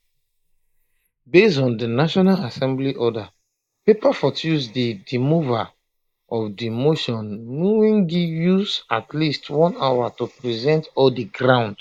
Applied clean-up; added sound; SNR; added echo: neural mask model Resemble Enhance denoiser.